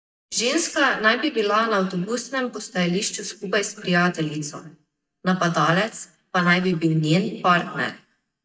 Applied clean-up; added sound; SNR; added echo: neural mask model DeepFilterNet 3.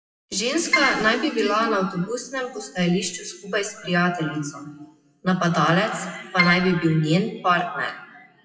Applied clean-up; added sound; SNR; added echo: classical method WPE with log-MMSE.